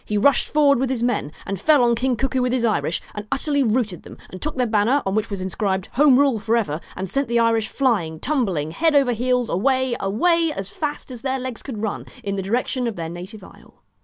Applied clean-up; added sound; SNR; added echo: none; none; none; none.